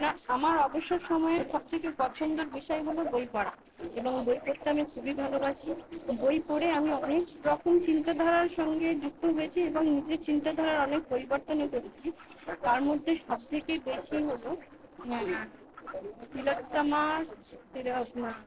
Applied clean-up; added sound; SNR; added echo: neural separator model SepFormer DNS4.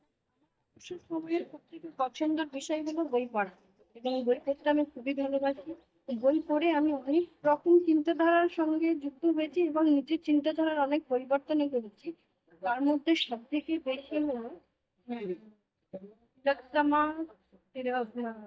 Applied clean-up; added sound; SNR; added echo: neural mask model DeepFilterNet 3.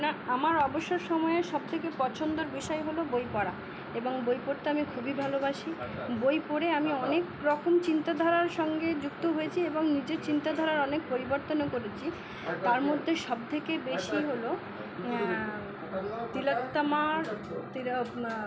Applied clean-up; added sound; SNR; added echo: none; none; none; none.